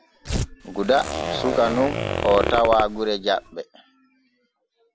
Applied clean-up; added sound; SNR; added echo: none; Zipper (clothing) + Tearing; 4 dB; none.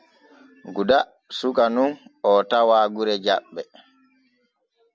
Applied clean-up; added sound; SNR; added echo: none; none; none; none.